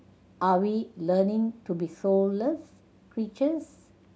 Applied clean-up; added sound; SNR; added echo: none; none; none; none.